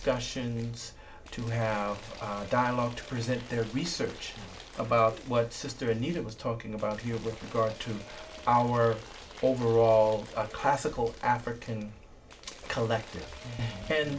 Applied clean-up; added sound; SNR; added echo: none; Applause / Crowd / Cheering; 18 dB; reverberation time 0.2 s.